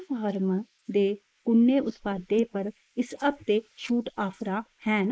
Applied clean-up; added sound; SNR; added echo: neural mask model Resemble Enhance denoiser.